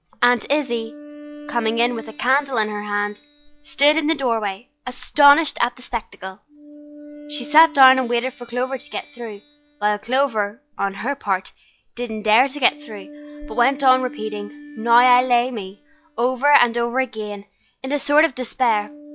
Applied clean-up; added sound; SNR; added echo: classical method log-MMSE.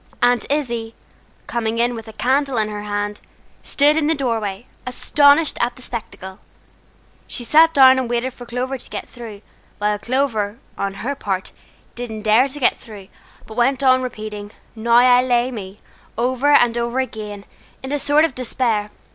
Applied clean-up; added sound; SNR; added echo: none; none; none; none.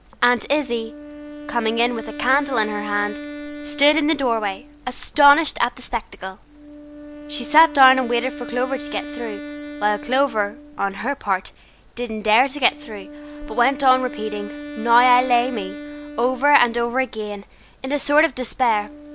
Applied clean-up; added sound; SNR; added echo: none; Wind instrument, woodwind instrument; 14 dB; none.